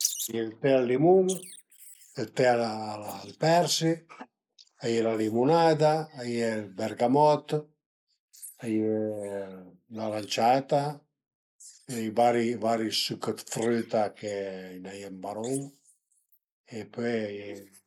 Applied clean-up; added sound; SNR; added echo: neural mask model Resemble Enhance denoiser.